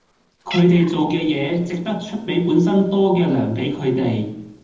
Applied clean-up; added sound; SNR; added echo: neural separator model SepFormer DNS4.